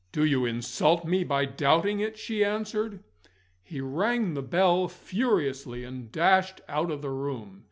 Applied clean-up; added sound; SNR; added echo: none; none; none; none.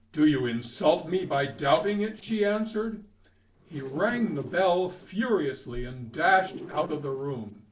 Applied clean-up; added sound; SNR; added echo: neural separator model SepFormer DNS4.